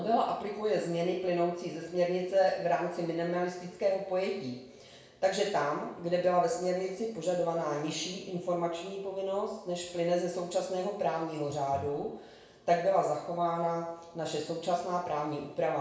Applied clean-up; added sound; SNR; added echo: none; Breathing; 15 dB; reverberation time 0.6 s.